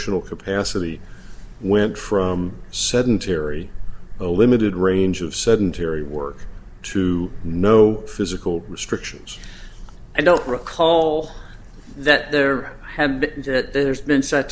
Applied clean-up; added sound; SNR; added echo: none; none; none; none.